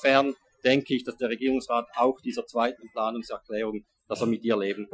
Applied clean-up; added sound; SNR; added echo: classical method Wiener filter.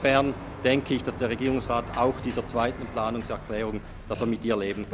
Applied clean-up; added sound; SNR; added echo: none; Sliding door; 11 dB; none.